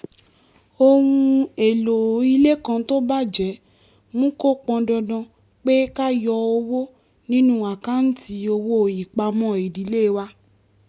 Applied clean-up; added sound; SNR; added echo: none; none; none; none.